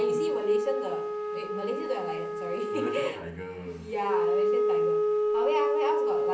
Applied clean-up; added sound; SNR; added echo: none; Wind instrument, woodwind instrument; -5 dB; reverberation time 0.6 s.